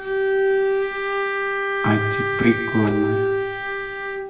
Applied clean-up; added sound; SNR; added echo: none; Bowed string instrument; -3 dB; reverberation time 0.9 s.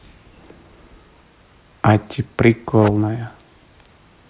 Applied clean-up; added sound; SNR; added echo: none; none; none; none.